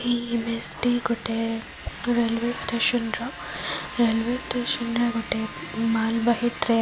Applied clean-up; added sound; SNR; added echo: none; Whoosh, swoosh, swish; 13 dB; none.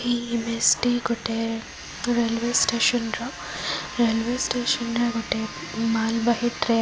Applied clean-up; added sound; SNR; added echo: none; none; none; none.